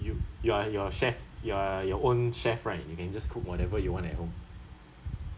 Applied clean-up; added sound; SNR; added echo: none; none; none; none.